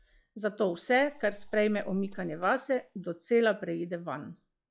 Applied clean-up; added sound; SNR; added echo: classical method log-MMSE.